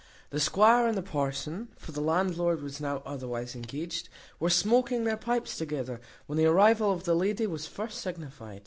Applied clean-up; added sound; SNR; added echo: none; none; none; none.